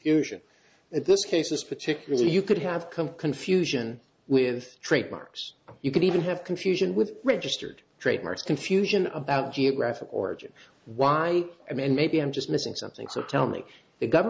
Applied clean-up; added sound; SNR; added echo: none; none; none; none.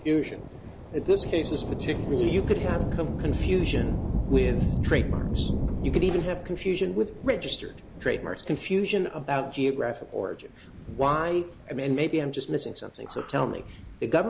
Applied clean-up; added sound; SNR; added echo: none; Thunder / Rain; 3 dB; none.